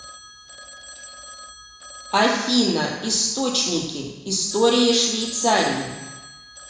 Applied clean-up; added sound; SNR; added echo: none; Telephone; 18 dB; reverberation time 1.0 s.